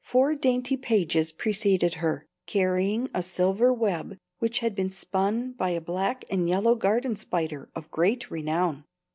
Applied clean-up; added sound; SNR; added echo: none; none; none; none.